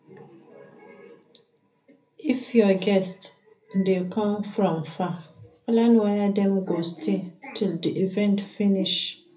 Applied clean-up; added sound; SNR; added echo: none; none; none; reverberation time 0.3 s.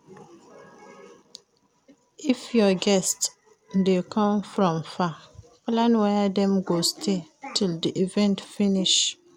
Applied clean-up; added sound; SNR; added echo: none; none; none; none.